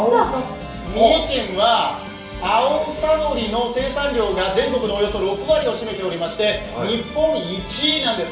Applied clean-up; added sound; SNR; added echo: none; none; none; reverberation time 0.6 s.